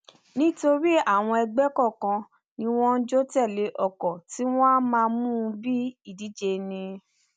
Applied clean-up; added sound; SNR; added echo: none; none; none; none.